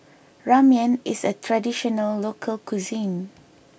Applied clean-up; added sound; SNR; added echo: none; none; none; none.